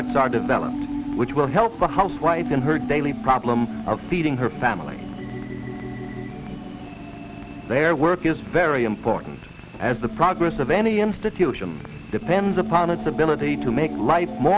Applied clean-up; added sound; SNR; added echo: none; none; none; none.